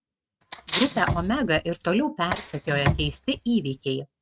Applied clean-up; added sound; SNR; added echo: neural mask model RNNoise.